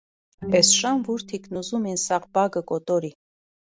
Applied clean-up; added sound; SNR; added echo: none; Bowed string instrument; 13 dB; none.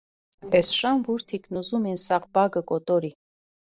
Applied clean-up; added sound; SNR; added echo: neural separator model SepFormer DNS4.